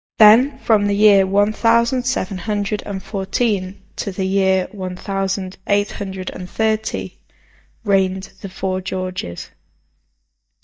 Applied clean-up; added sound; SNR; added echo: neural mask model DeepFilterNet 3.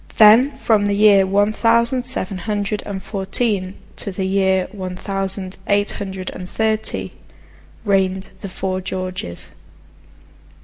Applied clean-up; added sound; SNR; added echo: none; Chirp, tweet; 6 dB; reverberation time 1.1 s.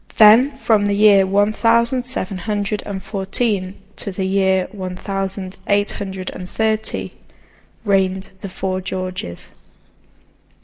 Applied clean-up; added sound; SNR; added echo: neural separator model SepFormer DNS4.